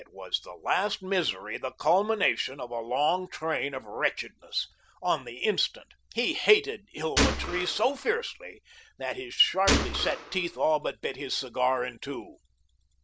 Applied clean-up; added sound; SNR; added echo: none; Gunshot, gunfire; 1 dB; none.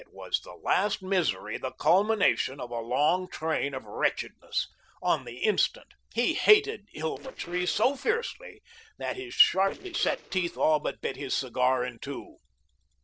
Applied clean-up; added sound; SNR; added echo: neural separator model SepFormer DNS4.